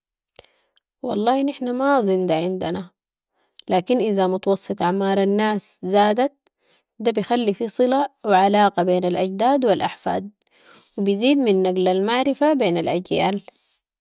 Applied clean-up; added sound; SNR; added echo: none; none; none; none.